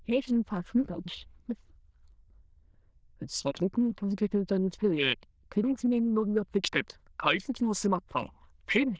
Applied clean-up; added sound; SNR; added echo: neural diffusion model UNIVERSE++.